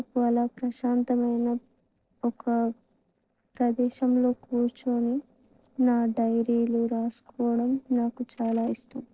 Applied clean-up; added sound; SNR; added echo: neural separator model SepFormer DNS4.